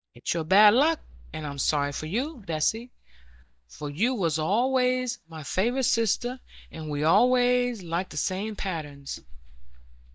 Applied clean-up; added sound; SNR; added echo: neural mask model DeepFilterNet 3.